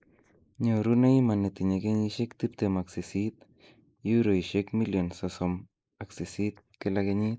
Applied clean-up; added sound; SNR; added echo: neural mask model Resemble Enhance denoiser.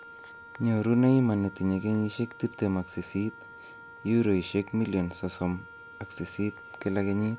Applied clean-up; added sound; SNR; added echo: none; Wind instrument, woodwind instrument; 19 dB; none.